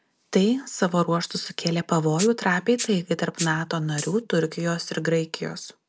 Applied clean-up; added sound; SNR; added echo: none; Rattle (instrument); 14 dB; none.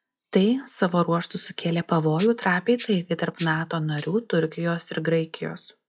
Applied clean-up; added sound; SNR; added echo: classical method log-MMSE.